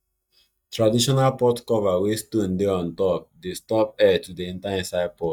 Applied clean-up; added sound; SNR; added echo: neural mask model DeepFilterNet 3.